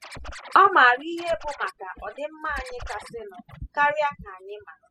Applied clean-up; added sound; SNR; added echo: classical method spectral subtraction.